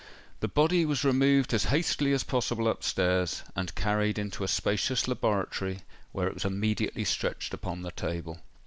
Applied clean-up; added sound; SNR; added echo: none; none; none; none.